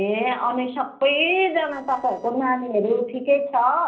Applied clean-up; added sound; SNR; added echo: neural separator model SepFormer DNS4.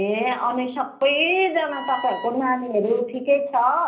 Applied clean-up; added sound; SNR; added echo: none; Wind instrument, woodwind instrument; 14 dB; reverberation time 0.5 s.